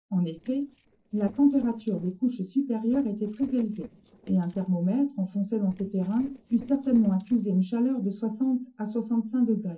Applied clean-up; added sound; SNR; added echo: neural separator model SepFormer DNS4.